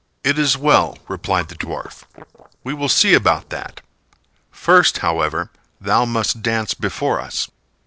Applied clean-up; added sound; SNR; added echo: neural separator model SepFormer DNS4.